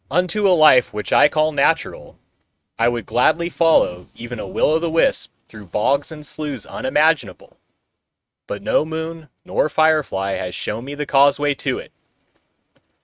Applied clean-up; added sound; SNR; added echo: neural mask model RNNoise.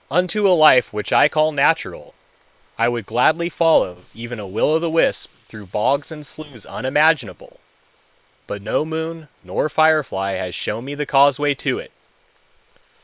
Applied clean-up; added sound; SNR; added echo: neural separator model SepFormer WHAM!.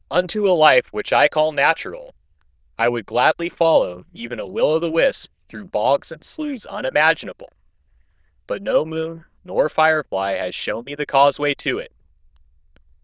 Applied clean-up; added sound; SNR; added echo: neural diffusion model UNIVERSE++.